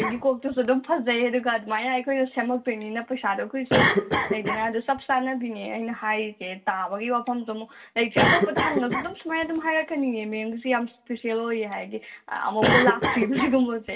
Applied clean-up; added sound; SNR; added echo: none; Cough; 3 dB; reverberation time 0.2 s.